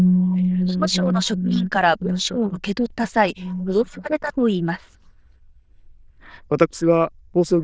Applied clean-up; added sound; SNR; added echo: neural diffusion model UNIVERSE++.